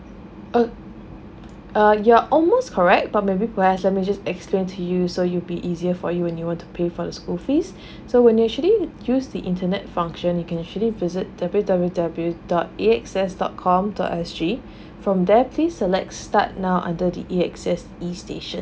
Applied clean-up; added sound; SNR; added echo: none; none; none; none.